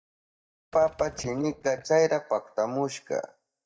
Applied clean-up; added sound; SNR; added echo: neural mask model DeepFilterNet 3.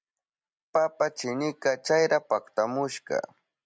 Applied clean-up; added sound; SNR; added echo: none; none; none; none.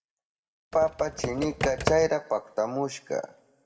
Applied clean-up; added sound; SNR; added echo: none; Computer keyboard; 4 dB; reverberation time 0.7 s.